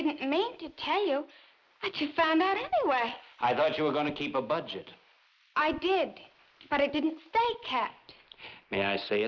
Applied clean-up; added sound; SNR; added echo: neural mask model Resemble Enhance denoiser.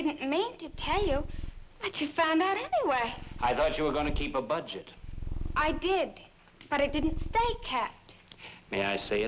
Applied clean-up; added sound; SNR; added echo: none; Purr; 8 dB; none.